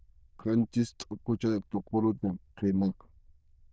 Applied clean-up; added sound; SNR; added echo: neural diffusion model UNIVERSE++.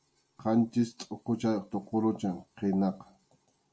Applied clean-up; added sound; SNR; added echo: none; none; none; none.